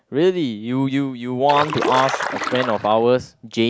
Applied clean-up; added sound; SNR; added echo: none; Stream; 5 dB; none.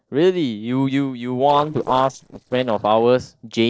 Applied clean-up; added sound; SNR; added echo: neural separator model SepFormer DNS4.